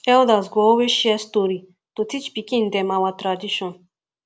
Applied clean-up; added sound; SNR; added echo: none; none; none; none.